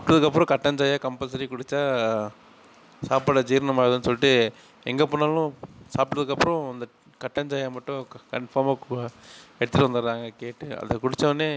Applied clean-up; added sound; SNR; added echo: none; none; none; none.